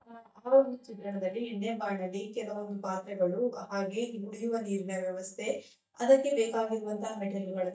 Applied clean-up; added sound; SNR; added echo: neural mask model DeepFilterNet 3.